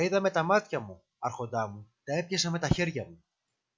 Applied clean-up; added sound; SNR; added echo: none; none; none; none.